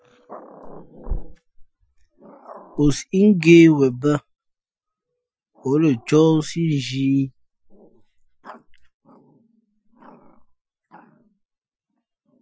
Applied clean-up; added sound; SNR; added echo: classical method Wiener filter.